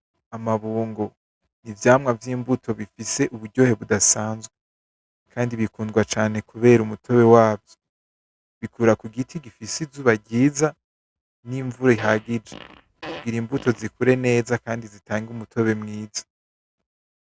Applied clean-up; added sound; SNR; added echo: none; Fart; 16 dB; none.